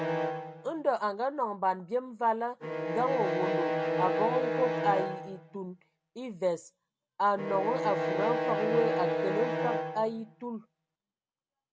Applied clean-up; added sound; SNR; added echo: none; Bowed string instrument; 1 dB; none.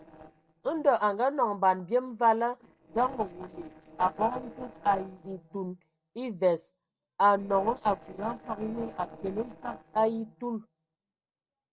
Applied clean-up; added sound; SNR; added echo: neural separator model SepFormer DNS4.